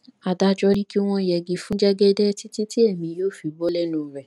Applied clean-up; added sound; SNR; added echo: none; none; none; none.